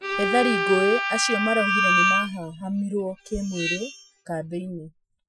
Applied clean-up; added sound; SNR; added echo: classical method Wiener filter.